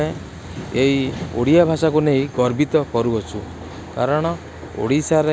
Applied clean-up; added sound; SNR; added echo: none; none; none; none.